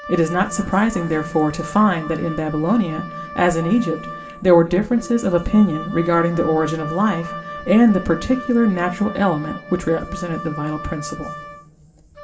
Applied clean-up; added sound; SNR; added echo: none; Wind instrument, woodwind instrument; 14 dB; reverberation time 2.6 s.